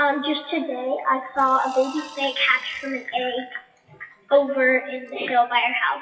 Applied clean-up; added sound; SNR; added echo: classical method WPE with log-MMSE.